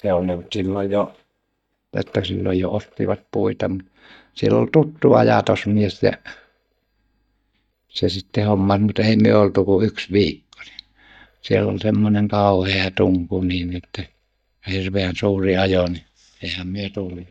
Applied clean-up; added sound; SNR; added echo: neural mask model DeepFilterNet 3.